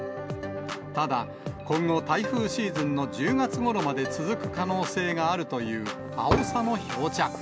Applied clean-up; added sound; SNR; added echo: none; Fireworks; 3 dB; none.